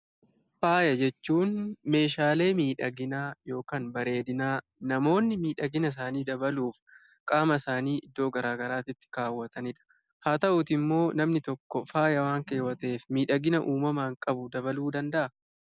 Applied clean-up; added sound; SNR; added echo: none; none; none; none.